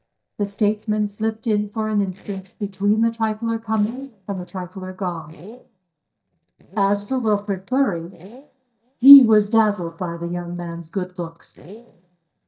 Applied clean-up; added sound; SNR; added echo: neural mask model DeepFilterNet 3.